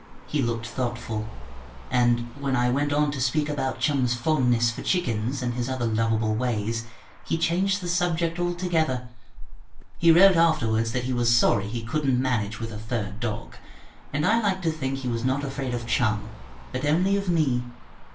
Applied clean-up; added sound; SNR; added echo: none; Motor vehicle (road); 10 dB; reverberation time 0.3 s.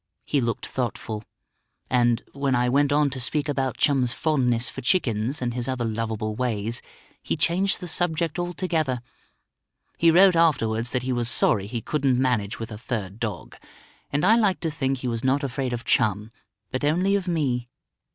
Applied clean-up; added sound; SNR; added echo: none; none; none; none.